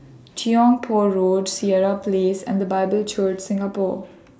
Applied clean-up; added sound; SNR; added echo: none; none; none; none.